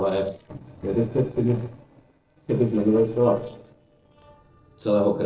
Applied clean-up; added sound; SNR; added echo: neural separator model SepFormer DNS4.